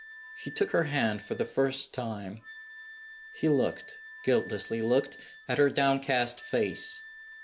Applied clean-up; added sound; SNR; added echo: none; Wind instrument, woodwind instrument; 17 dB; none.